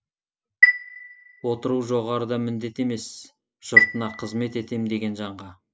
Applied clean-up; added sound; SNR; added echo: none; Chime; -4 dB; none.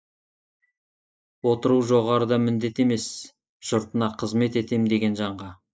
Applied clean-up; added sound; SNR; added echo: neural mask model DeepFilterNet 3.